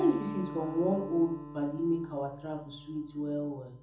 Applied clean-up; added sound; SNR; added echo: none; Acoustic guitar; 12 dB; reverberation time 0.8 s.